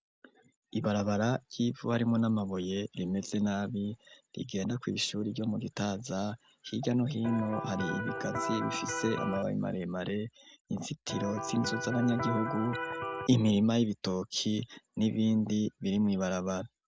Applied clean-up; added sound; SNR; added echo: none; Electric guitar; 5 dB; none.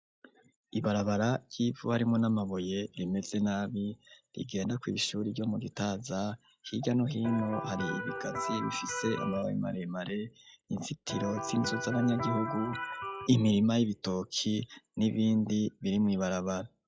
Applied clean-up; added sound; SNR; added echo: classical method log-MMSE.